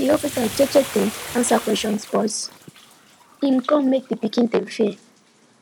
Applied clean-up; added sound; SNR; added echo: none; Bathtub (filling or washing); 15 dB; none.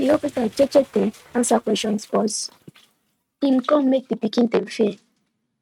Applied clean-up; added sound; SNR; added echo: neural mask model RNNoise.